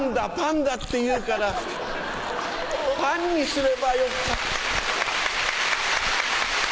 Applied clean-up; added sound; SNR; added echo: none; Chewing, mastication; 14 dB; none.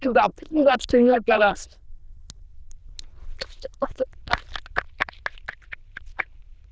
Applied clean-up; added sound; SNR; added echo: neural diffusion model UNIVERSE++.